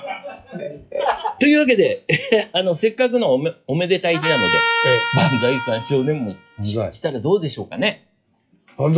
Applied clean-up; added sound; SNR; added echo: classical method WPE with log-MMSE.